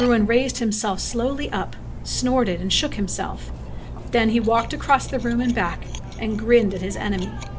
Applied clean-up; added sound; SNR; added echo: none; Cutlery, silverware; 9 dB; none.